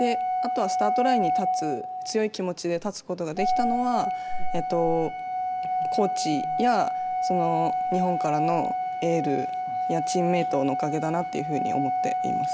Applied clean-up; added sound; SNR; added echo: none; Organ; -1 dB; none.